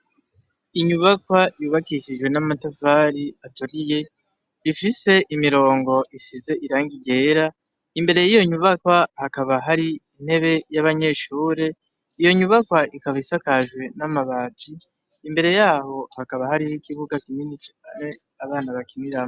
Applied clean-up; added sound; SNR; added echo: none; none; none; none.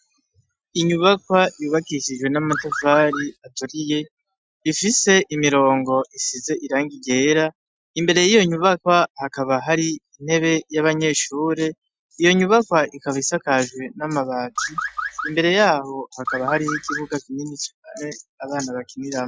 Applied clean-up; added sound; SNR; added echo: classical method Wiener filter.